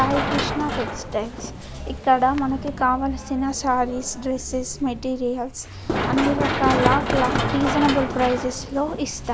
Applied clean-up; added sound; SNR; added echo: none; Run; 3 dB; none.